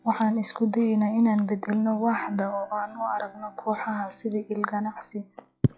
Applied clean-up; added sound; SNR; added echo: classical method log-MMSE.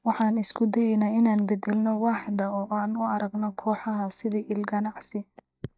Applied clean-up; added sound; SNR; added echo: neural mask model DeepFilterNet 3.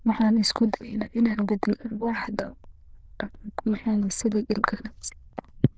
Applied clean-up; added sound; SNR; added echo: neural diffusion model UNIVERSE++.